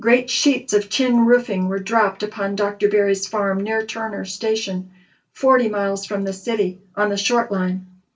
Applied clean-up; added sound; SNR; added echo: none; none; none; reverberation time 0.2 s.